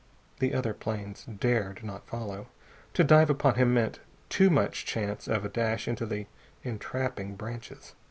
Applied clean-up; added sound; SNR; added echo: none; none; none; none.